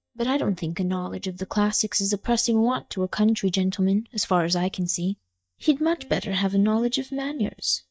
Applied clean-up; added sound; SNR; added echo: neural mask model DeepFilterNet 3.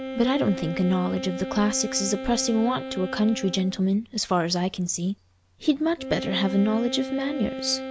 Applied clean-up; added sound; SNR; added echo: none; Wind instrument, woodwind instrument; 10 dB; none.